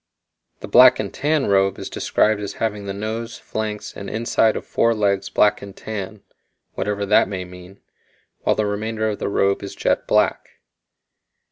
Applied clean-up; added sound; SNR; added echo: none; none; none; none.